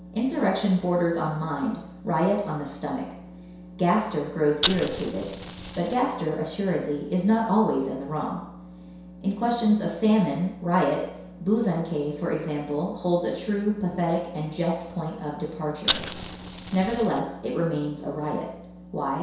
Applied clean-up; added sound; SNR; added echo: none; Fire; 5 dB; reverberation time 0.7 s.